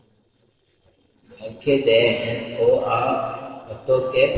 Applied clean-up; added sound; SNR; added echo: neural separator model SepFormer DNS4.